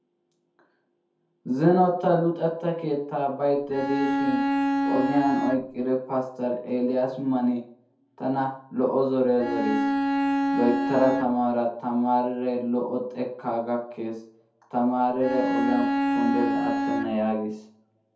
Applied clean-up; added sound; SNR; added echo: none; Bowed string instrument; -1 dB; reverberation time 0.5 s.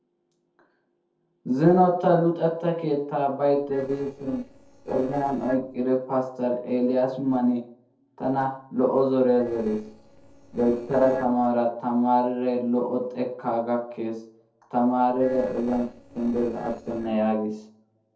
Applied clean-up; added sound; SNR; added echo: neural separator model SepFormer DNS4.